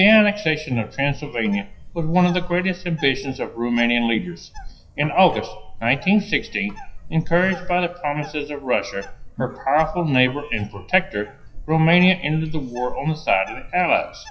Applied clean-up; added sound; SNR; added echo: classical method WPE with log-MMSE.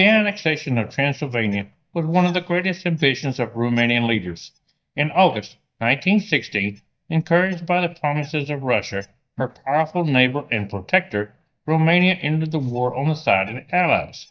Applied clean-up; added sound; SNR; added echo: neural mask model DeepFilterNet 3.